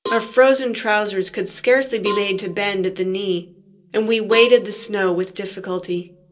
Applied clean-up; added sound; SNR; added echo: none; Cowbell; 14 dB; reverberation time 0.2 s.